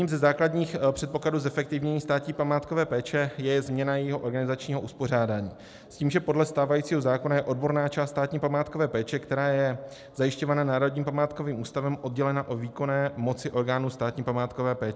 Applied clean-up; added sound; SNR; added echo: none; none; none; none.